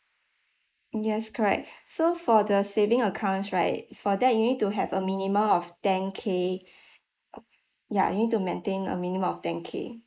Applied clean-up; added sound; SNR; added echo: neural mask model Resemble Enhance denoiser.